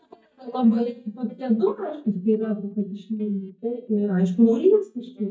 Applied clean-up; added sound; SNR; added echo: neural mask model DeepFilterNet 3.